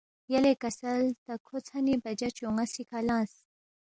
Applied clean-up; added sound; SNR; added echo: none; none; none; none.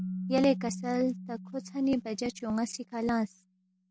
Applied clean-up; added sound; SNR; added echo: none; Keyboard (musical); 10 dB; none.